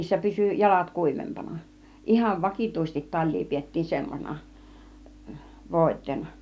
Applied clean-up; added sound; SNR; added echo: none; none; none; none.